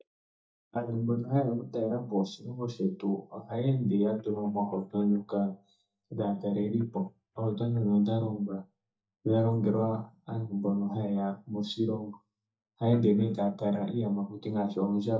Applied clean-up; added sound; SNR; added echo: neural mask model DeepFilterNet 3.